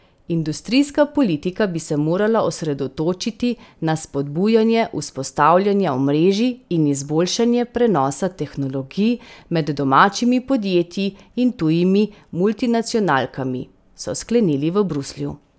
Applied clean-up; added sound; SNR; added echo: none; none; none; none.